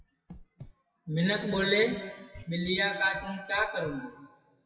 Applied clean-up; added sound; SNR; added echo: classical method WPE with log-MMSE.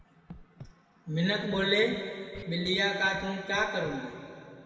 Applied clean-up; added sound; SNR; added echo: none; Scratching (performance technique); 19 dB; reverberation time 2.3 s.